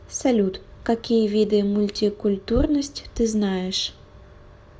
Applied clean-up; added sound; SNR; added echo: none; none; none; none.